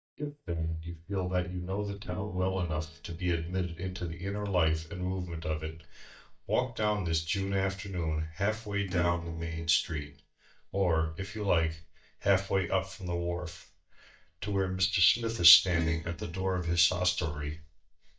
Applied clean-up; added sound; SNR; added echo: neural mask model DeepFilterNet 3.